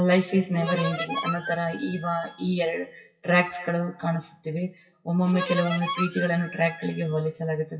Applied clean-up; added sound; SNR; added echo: classical method WPE with log-MMSE.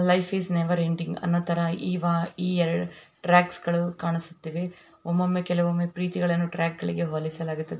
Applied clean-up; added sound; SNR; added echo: none; none; none; none.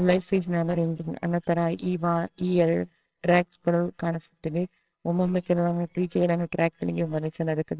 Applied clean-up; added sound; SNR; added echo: neural separator model SepFormer WHAMR!.